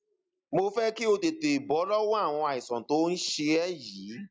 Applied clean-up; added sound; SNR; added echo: neural mask model Resemble Enhance denoiser.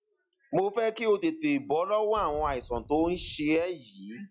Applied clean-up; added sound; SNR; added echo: classical method log-MMSE.